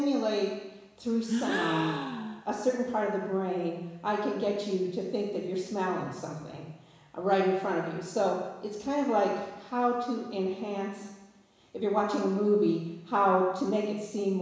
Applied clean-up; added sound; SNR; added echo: none; Gasp; 7 dB; reverberation time 1.0 s.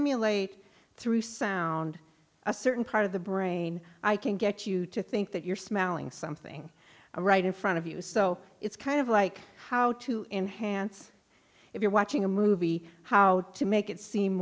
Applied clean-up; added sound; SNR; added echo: none; none; none; none.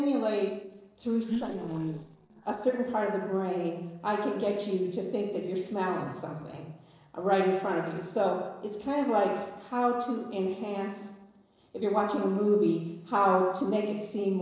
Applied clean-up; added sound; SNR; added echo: neural separator model SepFormer DNS4.